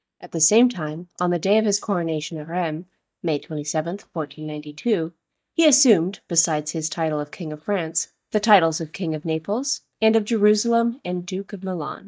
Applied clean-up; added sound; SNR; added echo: neural mask model DeepFilterNet 3.